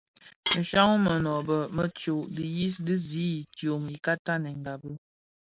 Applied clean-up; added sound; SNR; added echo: neural mask model Resemble Enhance denoiser.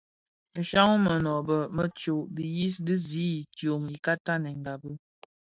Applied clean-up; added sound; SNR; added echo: neural mask model DeepFilterNet 3.